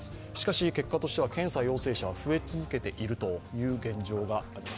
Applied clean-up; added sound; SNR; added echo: none; Bus; 16 dB; none.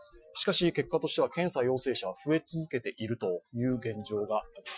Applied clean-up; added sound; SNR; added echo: classical method Wiener filter.